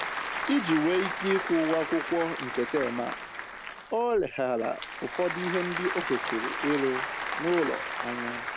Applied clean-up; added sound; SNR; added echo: none; Applause / Crowd; 5 dB; none.